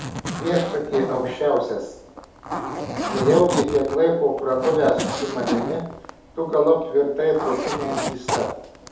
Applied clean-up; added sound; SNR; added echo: none; Zipper (clothing); 7 dB; reverberation time 2.0 s.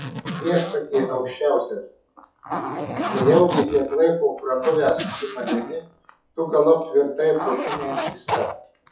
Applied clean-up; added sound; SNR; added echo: classical method WPE with log-MMSE.